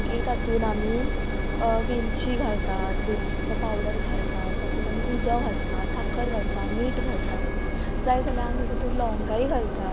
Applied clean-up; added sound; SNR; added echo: none; Engine; -4 dB; none.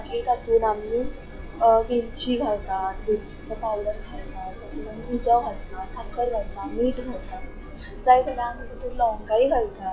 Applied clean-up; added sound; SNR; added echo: classical method log-MMSE.